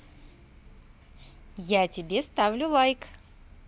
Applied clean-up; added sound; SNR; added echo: none; none; none; none.